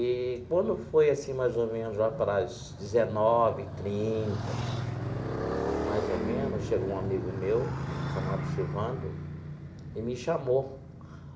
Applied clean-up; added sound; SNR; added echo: none; Motorcycle; 5 dB; reverberation time 0.6 s.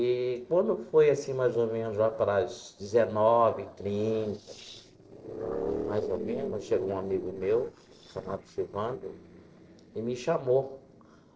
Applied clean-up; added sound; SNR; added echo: neural separator model SepFormer DNS4.